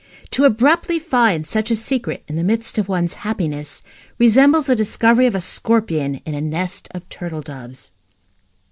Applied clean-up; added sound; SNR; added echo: none; none; none; none.